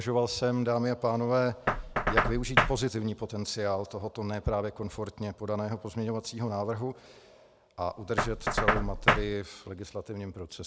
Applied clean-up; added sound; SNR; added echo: none; Knock; 2 dB; none.